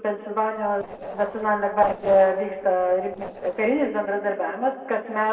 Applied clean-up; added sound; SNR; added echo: neural separator model SepFormer DNS4.